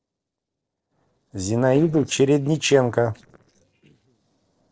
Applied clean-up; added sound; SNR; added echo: neural separator model SepFormer DNS4.